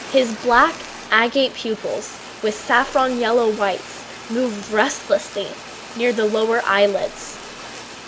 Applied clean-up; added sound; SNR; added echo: none; Fire; 15 dB; none.